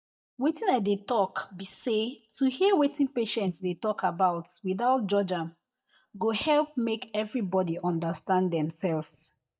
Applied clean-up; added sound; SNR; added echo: neural mask model DeepFilterNet 3.